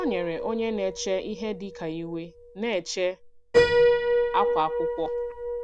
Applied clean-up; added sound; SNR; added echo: none; Piano; -3 dB; none.